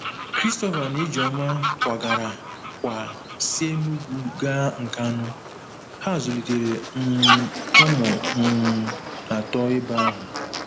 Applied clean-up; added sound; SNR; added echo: none; Fowl; 1 dB; none.